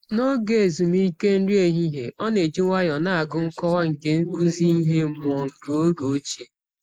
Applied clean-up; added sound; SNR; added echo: neural mask model Resemble Enhance denoiser.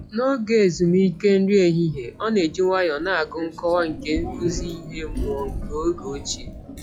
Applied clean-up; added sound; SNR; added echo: classical method log-MMSE.